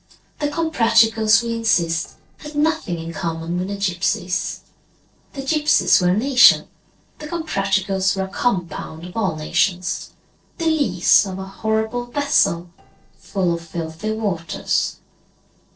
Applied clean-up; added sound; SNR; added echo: neural separator model SepFormer DNS4.